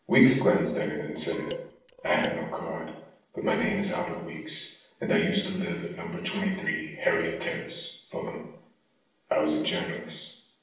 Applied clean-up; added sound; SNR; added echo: neural separator model SepFormer DNS4.